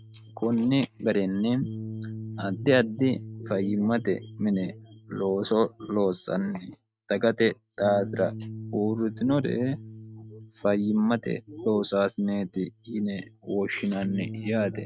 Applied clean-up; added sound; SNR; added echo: neural mask model RNNoise.